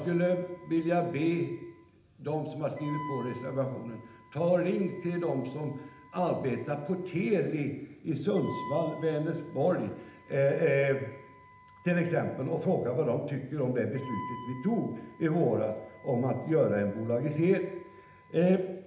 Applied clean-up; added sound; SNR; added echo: none; Wind instrument, woodwind instrument; 19 dB; reverberation time 0.8 s.